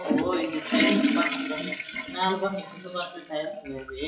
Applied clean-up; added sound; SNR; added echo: classical method WPE with log-MMSE.